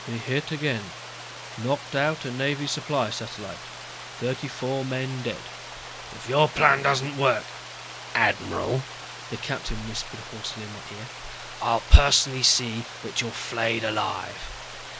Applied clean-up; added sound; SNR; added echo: none; Water; 13 dB; none.